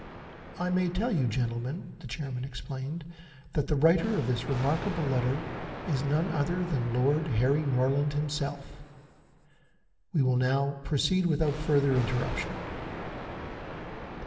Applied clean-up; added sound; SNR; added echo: none; Thunder; 12 dB; reverberation time 1.9 s.